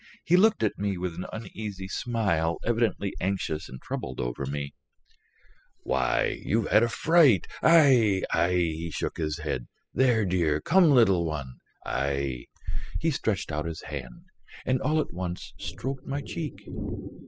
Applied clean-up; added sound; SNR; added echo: classical method spectral subtraction.